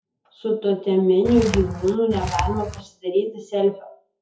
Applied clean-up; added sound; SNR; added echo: classical method WPE with log-MMSE.